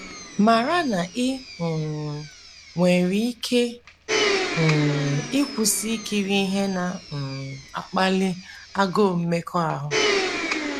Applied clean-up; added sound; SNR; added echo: none; Domestic sounds, home sounds; 6 dB; none.